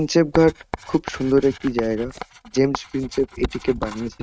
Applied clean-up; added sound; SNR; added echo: neural mask model RNNoise.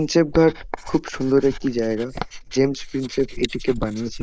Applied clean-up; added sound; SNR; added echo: neural mask model Resemble Enhance denoiser.